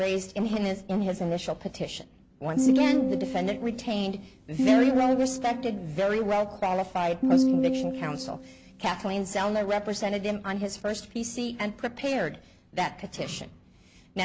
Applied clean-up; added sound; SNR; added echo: none; Piano; -2 dB; none.